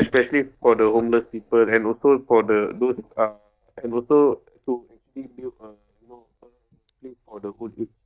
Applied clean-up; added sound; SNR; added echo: neural mask model DeepFilterNet 3.